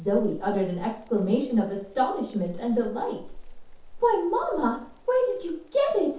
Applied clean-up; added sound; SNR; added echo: none; Insect; 16 dB; reverberation time 0.5 s.